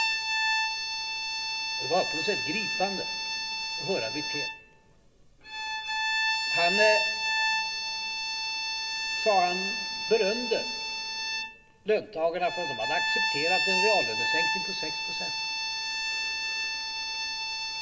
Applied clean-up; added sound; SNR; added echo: none; Bowed string instrument; -3 dB; reverberation time 1.6 s.